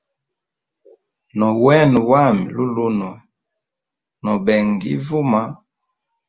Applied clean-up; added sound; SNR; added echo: none; none; none; none.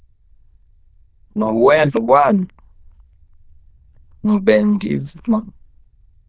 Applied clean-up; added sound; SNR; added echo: neural diffusion model UNIVERSE++.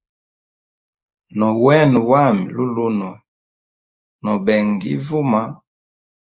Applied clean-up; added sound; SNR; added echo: neural mask model Resemble Enhance denoiser.